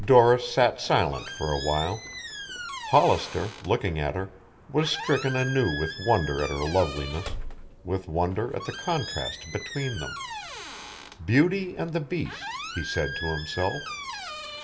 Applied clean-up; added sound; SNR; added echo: none; Squeak; 11 dB; reverberation time 0.3 s.